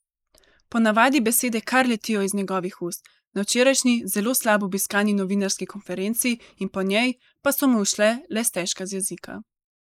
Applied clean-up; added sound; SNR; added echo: neural mask model Resemble Enhance denoiser.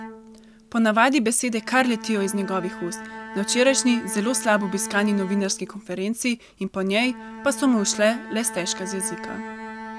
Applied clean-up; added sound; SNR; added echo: none; Bowed string instrument; 13 dB; none.